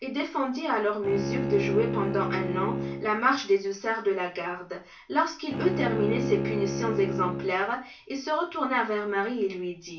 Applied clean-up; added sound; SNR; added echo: none; Bowed string instrument; 5 dB; reverberation time 0.3 s.